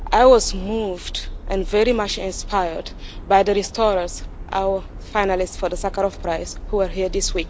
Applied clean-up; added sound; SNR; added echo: none; Subway, metro, underground; 10 dB; none.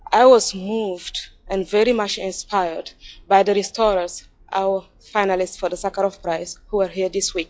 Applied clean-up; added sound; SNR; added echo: classical method log-MMSE.